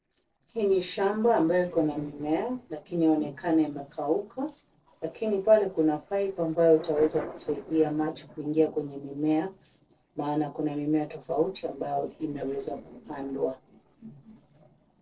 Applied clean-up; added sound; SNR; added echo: neural separator model SepFormer DNS4.